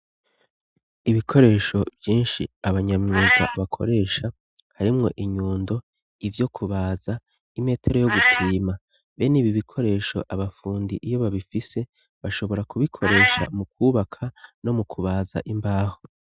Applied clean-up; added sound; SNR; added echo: classical method Wiener filter.